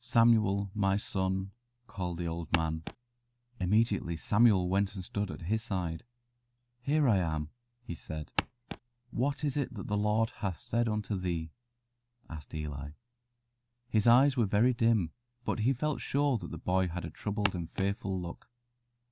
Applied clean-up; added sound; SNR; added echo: none; Walk, footsteps; 5 dB; none.